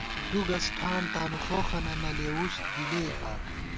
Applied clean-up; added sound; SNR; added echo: none; Motorcycle; 0 dB; none.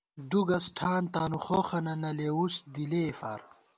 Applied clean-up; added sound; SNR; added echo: none; none; none; none.